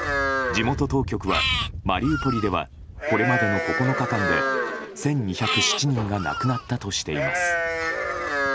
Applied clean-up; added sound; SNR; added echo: none; Livestock, farm animals, working animals; 1 dB; none.